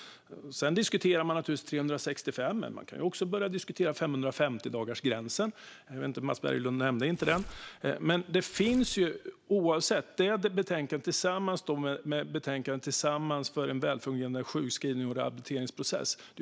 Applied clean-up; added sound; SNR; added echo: none; Tearing; 17 dB; none.